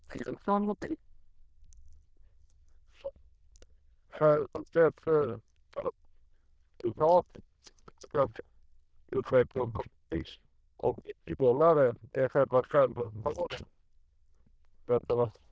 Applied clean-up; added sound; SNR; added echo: neural diffusion model UNIVERSE++.